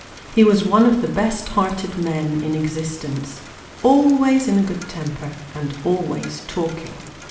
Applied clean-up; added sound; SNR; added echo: none; Rain; 19 dB; reverberation time 0.9 s.